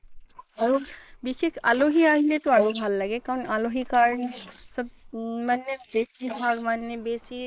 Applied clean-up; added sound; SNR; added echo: neural mask model Resemble Enhance denoiser.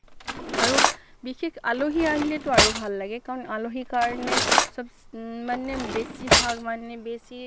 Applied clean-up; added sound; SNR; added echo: none; Cutlery, silverware; -2 dB; none.